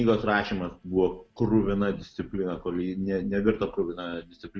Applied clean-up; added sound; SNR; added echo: none; none; none; none.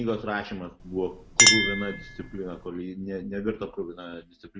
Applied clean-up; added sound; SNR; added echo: none; Chink, clink; -4 dB; none.